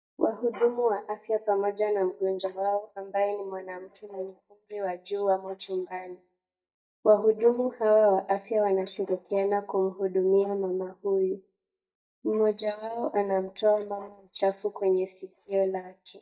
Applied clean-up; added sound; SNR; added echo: neural mask model DeepFilterNet 3.